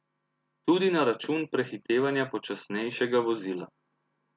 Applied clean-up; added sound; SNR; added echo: none; none; none; none.